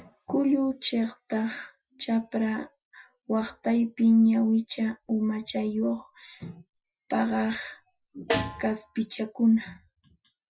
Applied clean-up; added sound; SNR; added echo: classical method Wiener filter.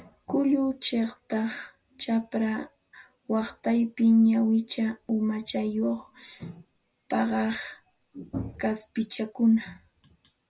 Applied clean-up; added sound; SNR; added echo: none; none; none; none.